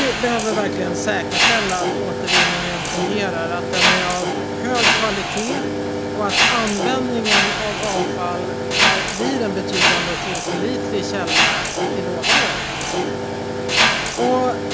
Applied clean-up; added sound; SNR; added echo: none; Mechanisms; -5 dB; none.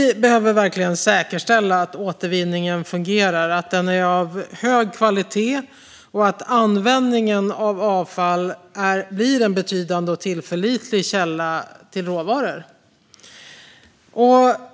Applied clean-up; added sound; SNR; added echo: none; none; none; none.